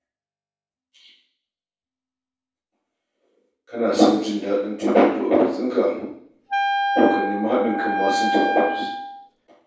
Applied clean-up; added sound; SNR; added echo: none; Wind instrument, woodwind instrument; 1 dB; reverberation time 0.6 s.